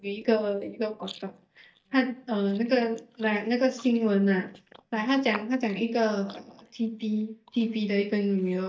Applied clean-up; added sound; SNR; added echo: neural mask model DeepFilterNet 3.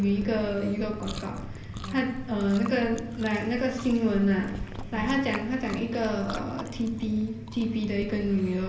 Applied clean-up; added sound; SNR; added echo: none; Chewing, mastication; 13 dB; reverberation time 0.8 s.